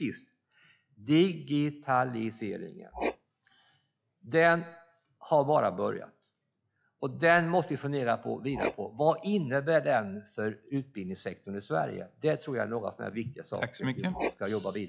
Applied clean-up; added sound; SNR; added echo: classical method log-MMSE.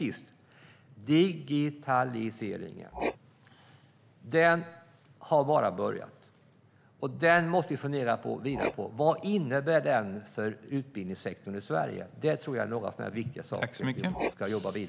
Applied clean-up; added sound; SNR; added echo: none; Writing; 14 dB; none.